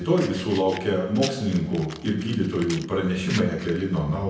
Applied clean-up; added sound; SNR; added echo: none; Fire; 17 dB; reverberation time 0.9 s.